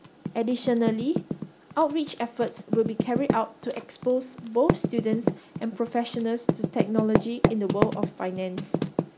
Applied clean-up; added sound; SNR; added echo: none; Typing; 2 dB; none.